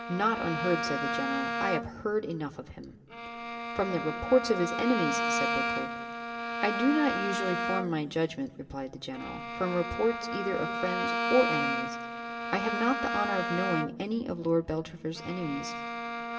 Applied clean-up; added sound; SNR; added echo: none; Bowed string instrument; 2 dB; reverberation time 1.6 s.